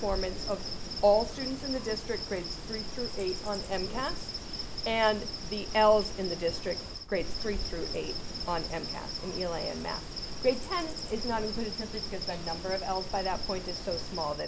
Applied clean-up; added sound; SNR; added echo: none; Insect; 4 dB; none.